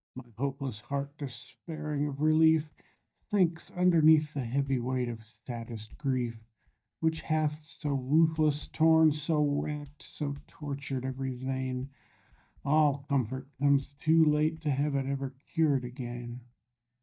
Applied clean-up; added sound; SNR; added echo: neural mask model DeepFilterNet 3.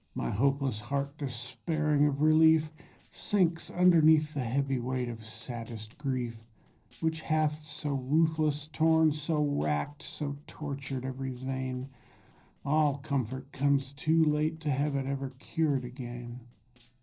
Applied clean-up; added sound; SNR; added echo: neural separator model SepFormer DNS4.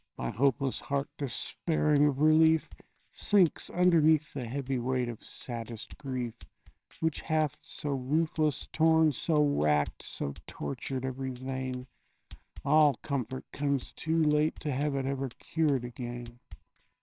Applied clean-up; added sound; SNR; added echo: neural separator model SepFormer WHAMR!.